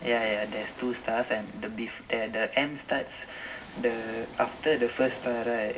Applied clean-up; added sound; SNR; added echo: none; Waves, surf; 18 dB; reverberation time 0.4 s.